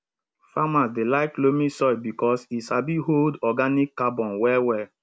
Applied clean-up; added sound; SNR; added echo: none; none; none; none.